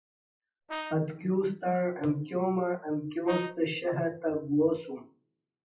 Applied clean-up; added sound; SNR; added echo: classical method WPE with log-MMSE.